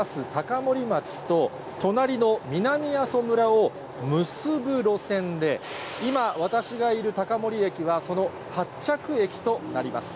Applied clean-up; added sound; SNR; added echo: none; none; none; none.